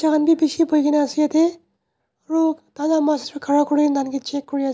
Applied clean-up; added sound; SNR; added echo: none; none; none; none.